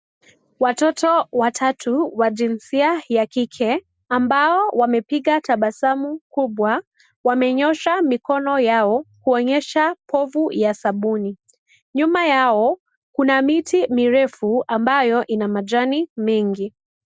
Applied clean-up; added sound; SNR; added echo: none; none; none; none.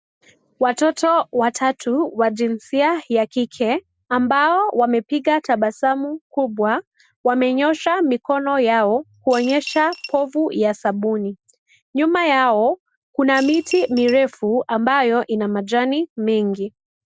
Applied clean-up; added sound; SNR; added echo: none; Coin (dropping) / Glass; 15 dB; none.